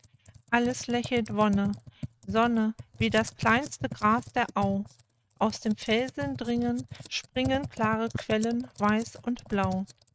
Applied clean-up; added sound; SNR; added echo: neural mask model RNNoise.